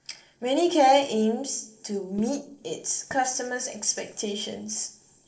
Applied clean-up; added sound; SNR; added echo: neural separator model SepFormer DNS4.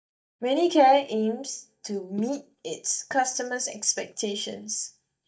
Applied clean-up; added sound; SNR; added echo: neural mask model DeepFilterNet 3.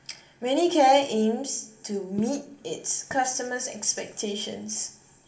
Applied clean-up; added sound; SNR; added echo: none; Walk, footsteps; 19 dB; reverberation time 0.9 s.